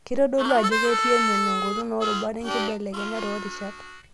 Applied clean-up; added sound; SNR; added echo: none; Harmonica; 1 dB; none.